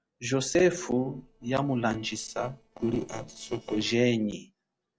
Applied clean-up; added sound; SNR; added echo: neural separator model SepFormer DNS4.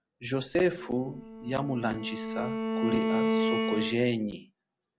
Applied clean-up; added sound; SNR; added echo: none; Bowed string instrument; 0 dB; none.